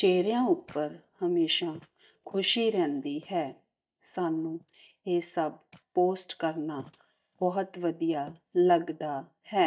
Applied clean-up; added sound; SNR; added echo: neural mask model DeepFilterNet 3.